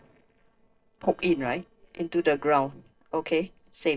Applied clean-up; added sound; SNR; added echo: neural separator model SepFormer DNS4.